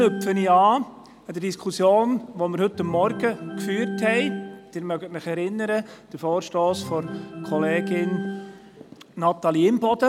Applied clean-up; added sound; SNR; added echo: none; Organ; 10 dB; none.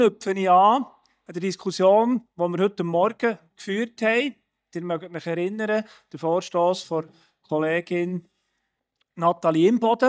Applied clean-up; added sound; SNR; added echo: neural mask model DeepFilterNet 3.